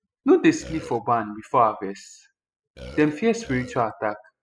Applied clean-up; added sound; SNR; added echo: classical method spectral subtraction.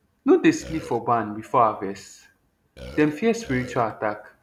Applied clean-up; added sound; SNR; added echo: none; Burping, eructation; 15 dB; none.